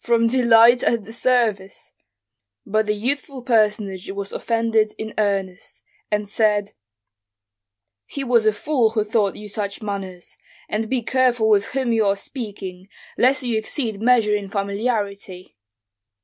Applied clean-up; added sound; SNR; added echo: none; none; none; none.